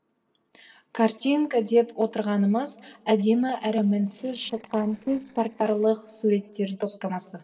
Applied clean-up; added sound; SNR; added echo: neural separator model SepFormer DNS4.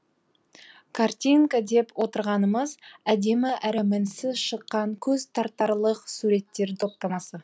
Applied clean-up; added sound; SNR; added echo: none; none; none; none.